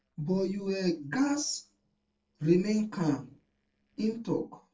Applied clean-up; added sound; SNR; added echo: neural separator model SepFormer DNS4.